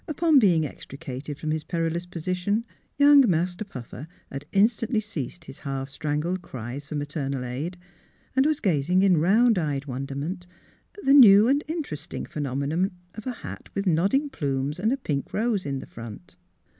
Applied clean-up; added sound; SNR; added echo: none; none; none; none.